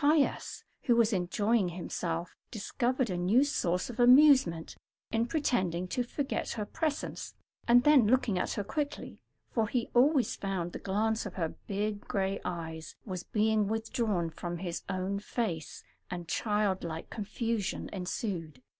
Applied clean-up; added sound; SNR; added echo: none; none; none; none.